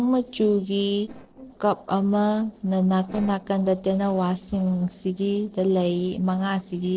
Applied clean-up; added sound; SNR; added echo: neural separator model SepFormer DNS4.